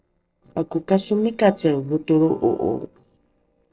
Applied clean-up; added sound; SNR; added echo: neural separator model SepFormer DNS4.